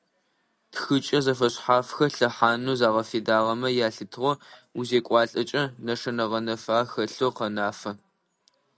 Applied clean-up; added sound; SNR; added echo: none; none; none; none.